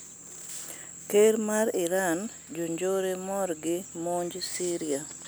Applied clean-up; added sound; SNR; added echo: none; none; none; none.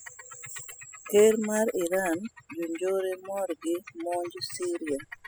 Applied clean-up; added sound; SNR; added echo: classical method spectral subtraction.